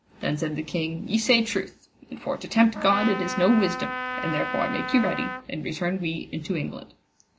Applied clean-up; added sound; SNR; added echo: none; Trumpet; 6 dB; none.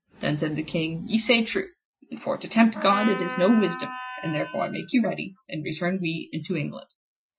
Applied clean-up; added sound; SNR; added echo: classical method Wiener filter.